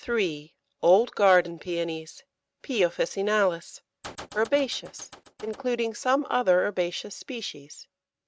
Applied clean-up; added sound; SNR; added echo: neural mask model RNNoise.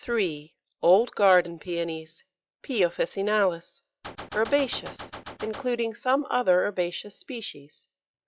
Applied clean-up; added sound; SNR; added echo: classical method log-MMSE.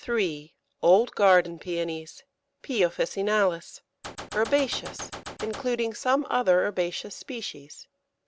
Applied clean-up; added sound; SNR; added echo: none; Gunshot, gunfire; 12 dB; none.